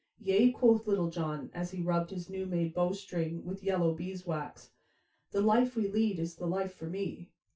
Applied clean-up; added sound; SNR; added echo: none; none; none; reverberation time 0.2 s.